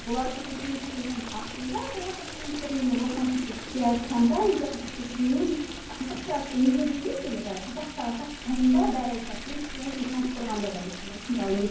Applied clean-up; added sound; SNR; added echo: none; Stream; 10 dB; reverberation time 0.9 s.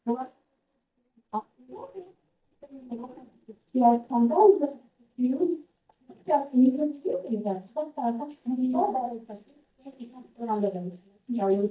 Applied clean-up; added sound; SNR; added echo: neural mask model DeepFilterNet 3.